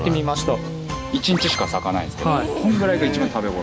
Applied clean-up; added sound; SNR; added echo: none; none; none; none.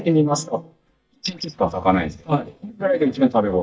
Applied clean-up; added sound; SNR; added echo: neural mask model DeepFilterNet 3.